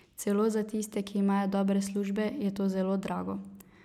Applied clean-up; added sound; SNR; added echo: none; none; none; none.